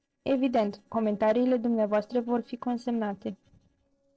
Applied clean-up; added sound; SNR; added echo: neural separator model SepFormer DNS4.